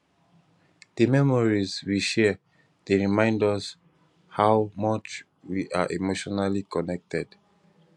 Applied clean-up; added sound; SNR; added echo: none; none; none; none.